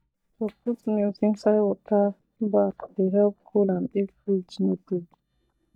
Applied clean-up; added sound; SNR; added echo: neural mask model DeepFilterNet 3.